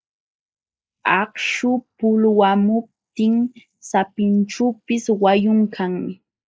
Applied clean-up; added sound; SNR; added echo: neural mask model Resemble Enhance denoiser.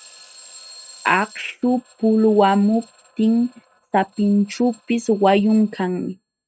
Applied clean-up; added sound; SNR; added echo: neural mask model RNNoise.